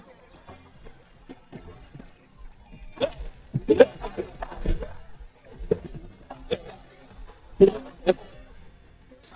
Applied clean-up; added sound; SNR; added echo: neural mask model DeepFilterNet 3.